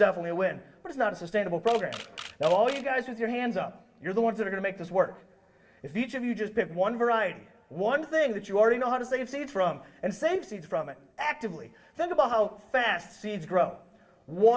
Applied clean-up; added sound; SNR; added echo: none; Camera; 16 dB; reverberation time 0.8 s.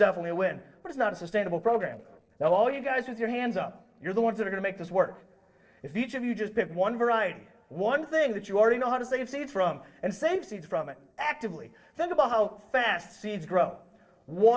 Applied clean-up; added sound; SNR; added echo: neural separator model SepFormer DNS4.